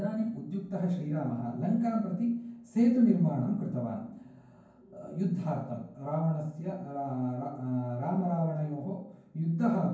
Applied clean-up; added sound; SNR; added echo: none; none; none; reverberation time 0.9 s.